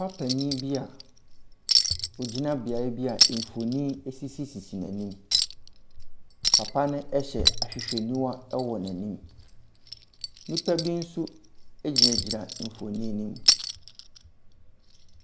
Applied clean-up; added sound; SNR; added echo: none; Chink, clink; -2 dB; none.